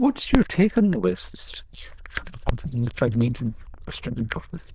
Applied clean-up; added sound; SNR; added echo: neural diffusion model UNIVERSE++.